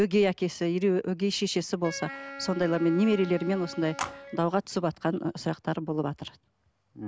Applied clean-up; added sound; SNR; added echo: none; Wind instrument, woodwind instrument + Telephone; 13 dB; none.